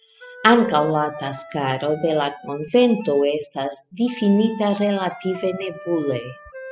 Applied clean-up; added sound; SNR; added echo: classical method spectral subtraction.